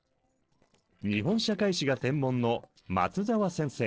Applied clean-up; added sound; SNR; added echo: neural separator model SepFormer DNS4.